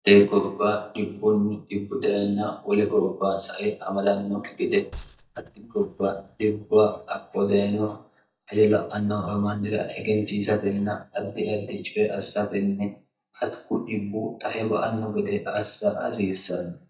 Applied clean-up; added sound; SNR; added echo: neural mask model DeepFilterNet 3.